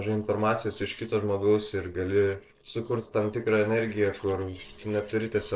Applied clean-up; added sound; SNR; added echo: neural separator model SepFormer DNS4.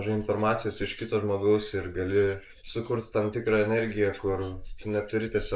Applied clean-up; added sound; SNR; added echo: neural mask model Resemble Enhance denoiser.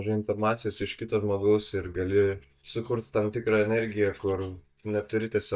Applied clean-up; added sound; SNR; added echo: neural mask model DeepFilterNet 3.